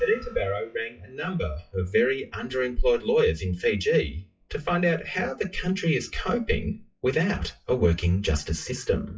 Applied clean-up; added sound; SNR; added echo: classical method WPE with log-MMSE.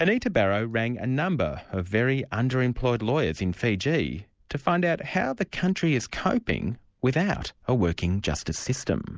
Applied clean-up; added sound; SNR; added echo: none; none; none; none.